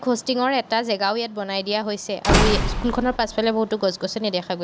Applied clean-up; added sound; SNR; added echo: none; Slam / Wood; 1 dB; none.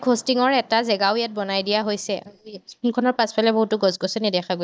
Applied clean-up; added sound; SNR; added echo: neural mask model DeepFilterNet 3.